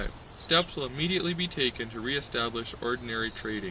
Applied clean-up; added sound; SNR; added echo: none; none; none; none.